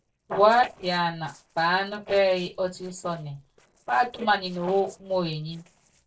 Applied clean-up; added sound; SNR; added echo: neural separator model SepFormer DNS4.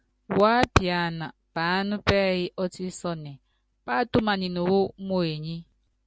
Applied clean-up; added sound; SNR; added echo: none; none; none; none.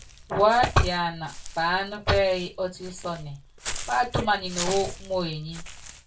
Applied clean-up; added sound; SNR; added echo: none; Walk, footsteps / Bird; 12 dB; reverberation time 0.2 s.